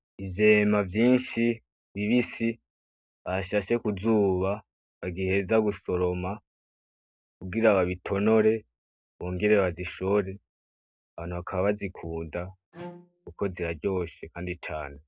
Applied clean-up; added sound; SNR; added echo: none; Bowed string instrument; 18 dB; none.